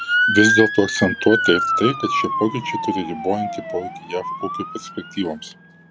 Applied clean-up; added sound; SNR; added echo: none; Motor vehicle (road) / Siren; 1 dB; none.